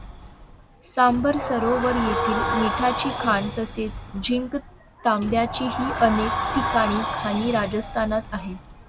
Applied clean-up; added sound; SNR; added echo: none; Sliding door; 5 dB; none.